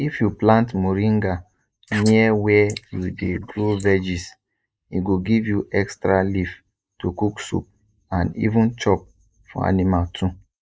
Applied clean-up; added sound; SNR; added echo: neural mask model Resemble Enhance denoiser.